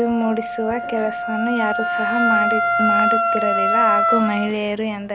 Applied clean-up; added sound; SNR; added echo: none; Wind instrument, woodwind instrument; -2 dB; none.